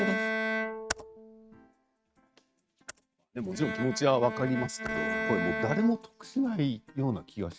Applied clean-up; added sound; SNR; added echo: neural mask model RNNoise.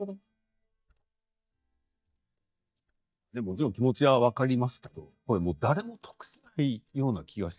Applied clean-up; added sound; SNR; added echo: neural mask model DeepFilterNet 3.